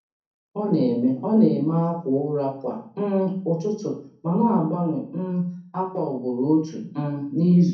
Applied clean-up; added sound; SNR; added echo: none; none; none; reverberation time 0.6 s.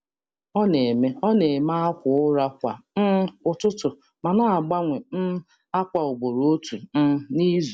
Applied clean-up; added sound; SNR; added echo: none; none; none; none.